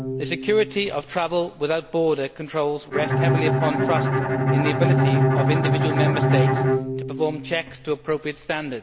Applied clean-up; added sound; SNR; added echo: none; Bowed string instrument; -3 dB; none.